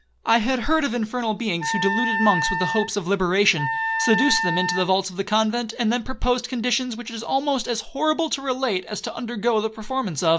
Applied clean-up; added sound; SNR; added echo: none; Wind instrument, woodwind instrument; 3 dB; none.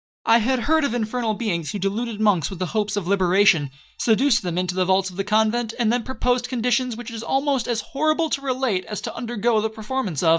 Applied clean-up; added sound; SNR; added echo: neural mask model DeepFilterNet 3.